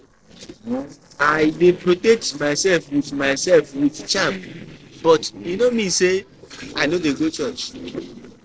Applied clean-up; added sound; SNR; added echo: neural separator model SepFormer DNS4.